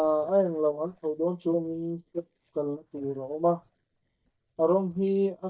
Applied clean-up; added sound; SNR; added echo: neural mask model DeepFilterNet 3.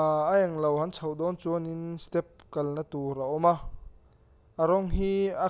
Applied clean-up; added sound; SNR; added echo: none; none; none; none.